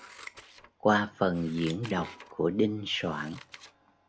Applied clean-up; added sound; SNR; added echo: none; Scissors + Snare drum; 17 dB; none.